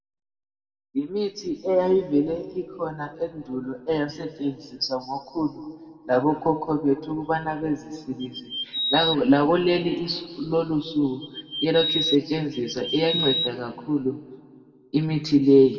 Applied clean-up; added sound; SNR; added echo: none; Bird vocalization, bird call, bird song; 4 dB; reverberation time 1.7 s.